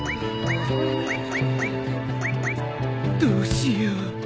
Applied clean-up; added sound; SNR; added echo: none; none; none; none.